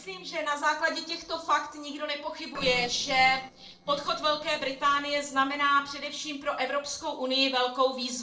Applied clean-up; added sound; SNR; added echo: neural separator model SepFormer DNS4.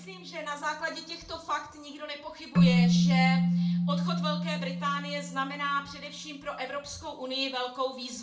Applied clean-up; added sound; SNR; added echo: none; Keyboard (musical); -4 dB; reverberation time 0.4 s.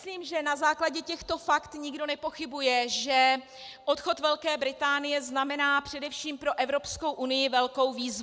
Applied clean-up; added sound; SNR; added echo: none; none; none; none.